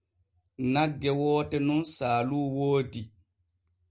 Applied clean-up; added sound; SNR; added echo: none; none; none; none.